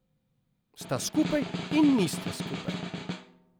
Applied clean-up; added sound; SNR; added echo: none; Snare drum; 7 dB; none.